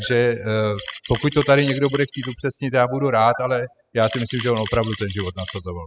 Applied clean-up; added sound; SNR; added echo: classical method spectral subtraction.